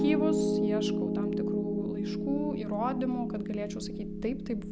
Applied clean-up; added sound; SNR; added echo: none; Piano; -3 dB; none.